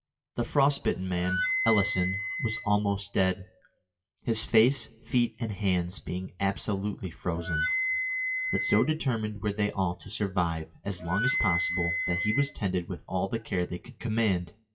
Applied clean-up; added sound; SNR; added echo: classical method WPE with log-MMSE.